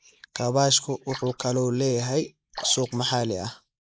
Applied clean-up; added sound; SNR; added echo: neural mask model Resemble Enhance denoiser.